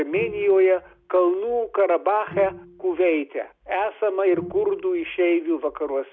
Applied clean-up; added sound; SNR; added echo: none; Bowed string instrument; 19 dB; none.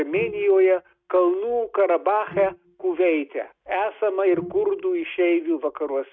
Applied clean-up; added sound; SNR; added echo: neural mask model RNNoise.